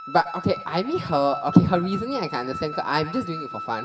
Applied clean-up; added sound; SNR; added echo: none; Wind instrument, woodwind instrument; 11 dB; reverberation time 2.7 s.